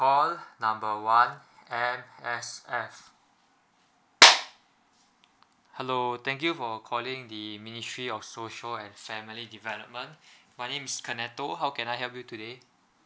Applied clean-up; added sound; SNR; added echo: none; none; none; none.